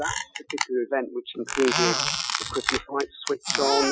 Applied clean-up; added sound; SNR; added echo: classical method Wiener filter.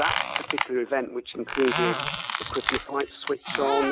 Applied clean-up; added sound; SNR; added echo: none; Squeak; 0 dB; none.